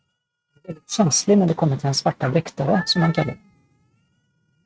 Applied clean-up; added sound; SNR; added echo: neural mask model RNNoise.